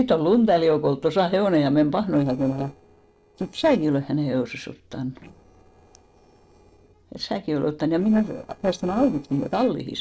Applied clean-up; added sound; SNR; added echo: neural separator model SepFormer DNS4.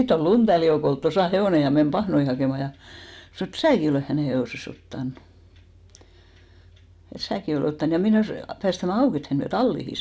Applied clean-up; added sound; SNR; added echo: none; none; none; none.